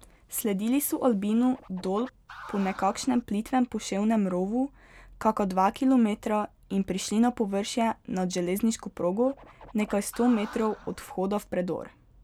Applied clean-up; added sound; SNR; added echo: none; Scratching (performance technique); 19 dB; none.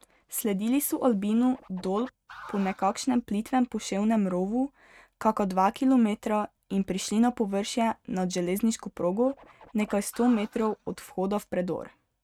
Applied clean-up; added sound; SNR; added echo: neural mask model RNNoise.